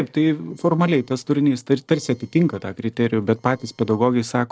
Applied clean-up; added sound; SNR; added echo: neural separator model SepFormer DNS4.